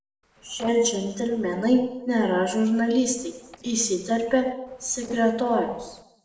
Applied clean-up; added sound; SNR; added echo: neural separator model SepFormer DNS4.